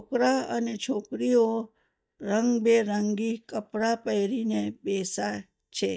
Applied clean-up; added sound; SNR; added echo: neural mask model DeepFilterNet 3.